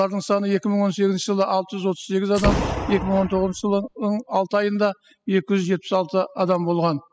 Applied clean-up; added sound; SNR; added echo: classical method spectral subtraction.